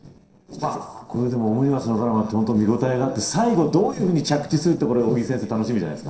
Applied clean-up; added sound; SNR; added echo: neural separator model SepFormer DNS4.